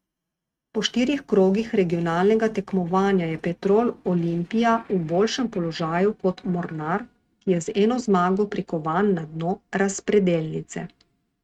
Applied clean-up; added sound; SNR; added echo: neural mask model RNNoise.